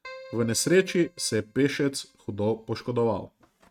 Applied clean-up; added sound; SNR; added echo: neural mask model RNNoise.